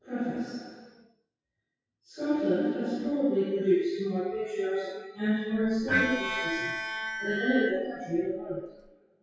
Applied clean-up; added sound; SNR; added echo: classical method WPE with log-MMSE.